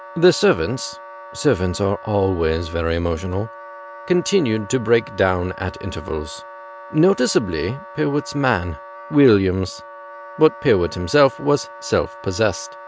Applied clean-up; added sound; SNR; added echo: none; Wind instrument, woodwind instrument; 17 dB; none.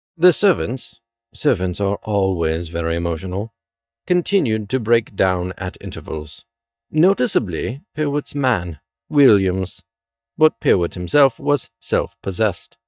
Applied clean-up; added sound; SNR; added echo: neural mask model DeepFilterNet 3.